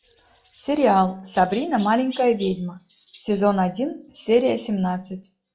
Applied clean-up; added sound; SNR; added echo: classical method log-MMSE.